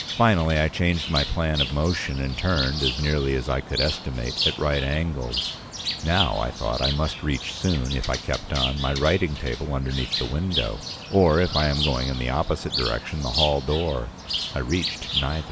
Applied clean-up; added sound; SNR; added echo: none; Bird; 7 dB; none.